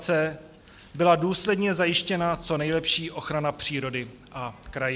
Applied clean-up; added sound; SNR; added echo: none; none; none; none.